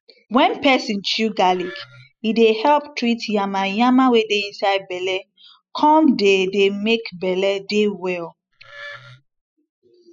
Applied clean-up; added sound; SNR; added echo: classical method spectral subtraction.